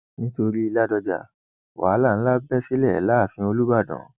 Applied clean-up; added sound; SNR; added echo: none; none; none; none.